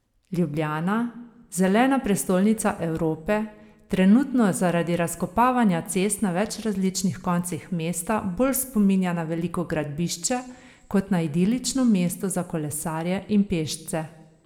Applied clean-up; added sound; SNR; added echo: none; none; none; reverberation time 0.6 s.